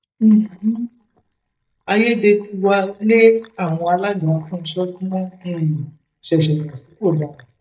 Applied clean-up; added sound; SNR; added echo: neural mask model DeepFilterNet 3.